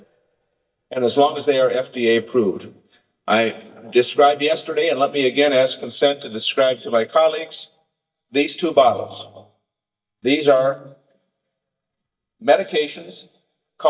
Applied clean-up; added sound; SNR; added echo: neural mask model DeepFilterNet 3.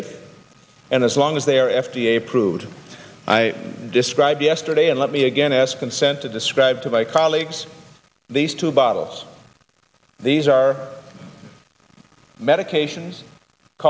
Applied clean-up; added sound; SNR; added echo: none; none; none; none.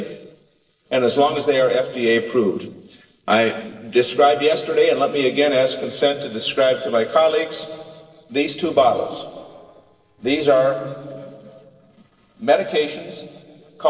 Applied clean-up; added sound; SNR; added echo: neural separator model SepFormer DNS4.